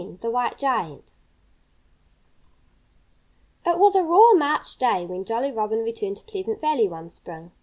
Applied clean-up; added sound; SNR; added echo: none; none; none; none.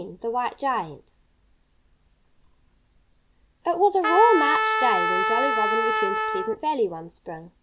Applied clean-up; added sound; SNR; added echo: none; Trumpet; -2 dB; none.